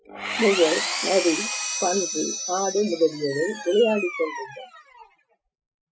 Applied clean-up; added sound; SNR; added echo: classical method Wiener filter.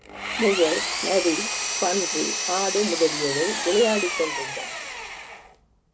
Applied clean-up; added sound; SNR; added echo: none; Engine; 3 dB; none.